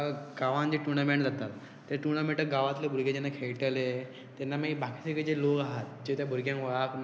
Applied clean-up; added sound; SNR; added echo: none; none; none; none.